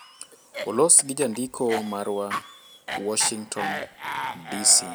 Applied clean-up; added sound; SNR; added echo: none; Cough; 10 dB; none.